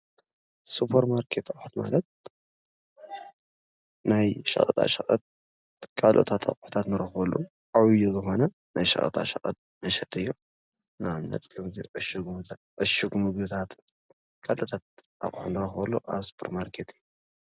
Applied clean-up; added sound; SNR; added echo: none; none; none; none.